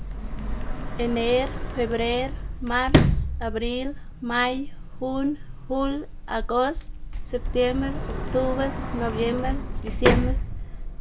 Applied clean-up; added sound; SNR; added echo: none; Sliding door; -1 dB; none.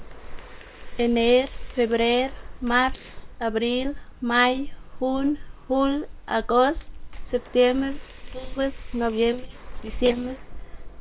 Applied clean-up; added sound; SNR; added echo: neural separator model SepFormer WHAM!.